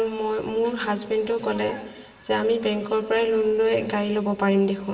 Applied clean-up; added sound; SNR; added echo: none; none; none; reverberation time 0.9 s.